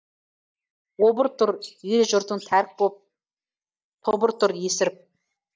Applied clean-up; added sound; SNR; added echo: neural mask model DeepFilterNet 3.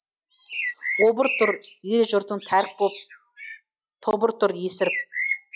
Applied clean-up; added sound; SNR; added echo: classical method log-MMSE.